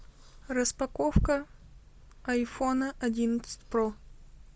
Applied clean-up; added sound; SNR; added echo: none; none; none; none.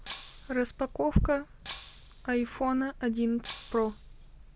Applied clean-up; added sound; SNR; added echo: none; Shatter; 12 dB; none.